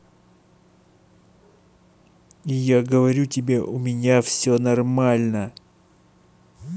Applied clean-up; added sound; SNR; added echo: none; none; none; none.